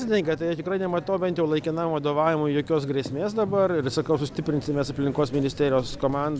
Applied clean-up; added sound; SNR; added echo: none; none; none; none.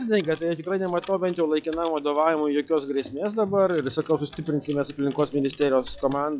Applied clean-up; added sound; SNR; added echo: classical method log-MMSE.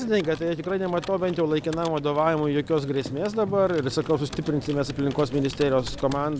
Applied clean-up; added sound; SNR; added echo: none; Computer keyboard; 20 dB; none.